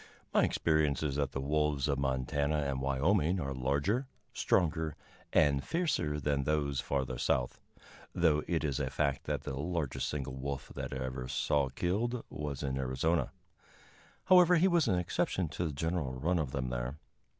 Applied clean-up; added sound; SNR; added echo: none; none; none; none.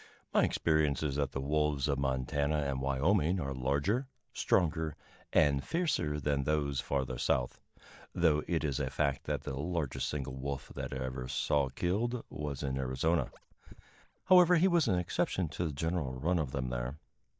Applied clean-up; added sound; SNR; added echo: neural mask model DeepFilterNet 3.